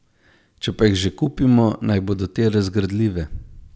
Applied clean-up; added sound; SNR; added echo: none; none; none; none.